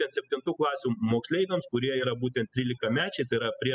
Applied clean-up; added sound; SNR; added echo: classical method spectral subtraction.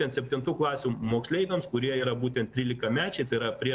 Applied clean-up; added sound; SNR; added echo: neural separator model SepFormer DNS4.